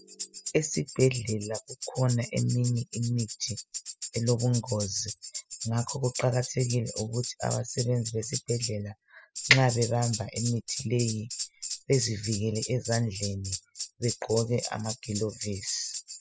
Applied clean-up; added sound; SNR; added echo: classical method spectral subtraction.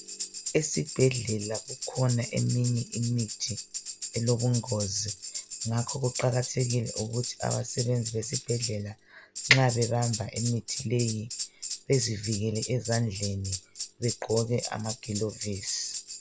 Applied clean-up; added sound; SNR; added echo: none; Tambourine; 8 dB; none.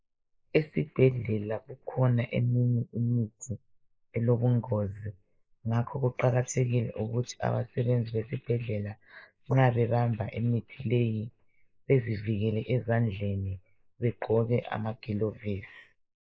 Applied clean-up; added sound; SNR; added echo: neural mask model Resemble Enhance denoiser.